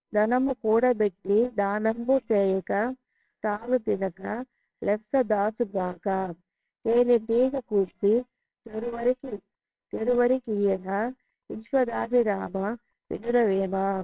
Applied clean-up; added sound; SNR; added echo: neural separator model SepFormer WHAMR!.